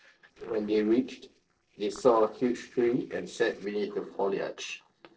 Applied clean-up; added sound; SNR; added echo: neural separator model SepFormer DNS4.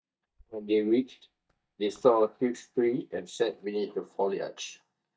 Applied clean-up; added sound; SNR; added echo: neural mask model DeepFilterNet 3.